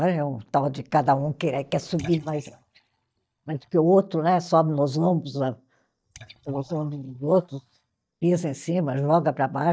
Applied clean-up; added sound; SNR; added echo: neural mask model DeepFilterNet 3.